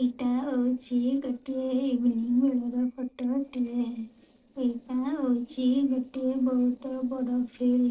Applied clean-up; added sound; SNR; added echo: neural separator model SepFormer DNS4.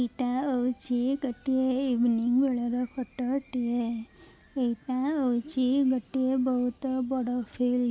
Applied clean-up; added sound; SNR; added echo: none; none; none; none.